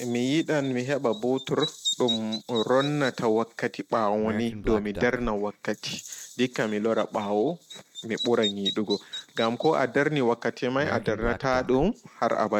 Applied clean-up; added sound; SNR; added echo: neural mask model RNNoise.